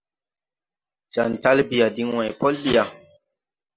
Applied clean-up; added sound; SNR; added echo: none; none; none; none.